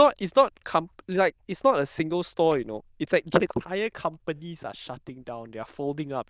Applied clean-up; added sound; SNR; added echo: neural diffusion model UNIVERSE++.